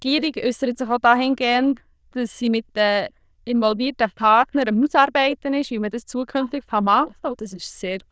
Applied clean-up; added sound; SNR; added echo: neural diffusion model UNIVERSE++.